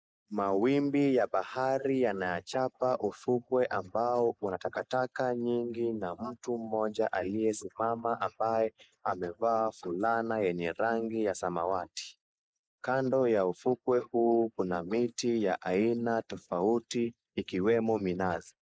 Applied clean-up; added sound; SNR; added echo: neural mask model Resemble Enhance denoiser.